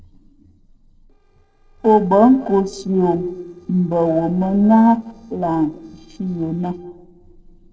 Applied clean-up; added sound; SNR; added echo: neural separator model SepFormer DNS4.